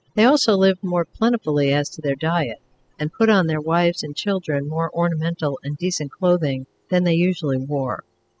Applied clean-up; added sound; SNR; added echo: classical method spectral subtraction.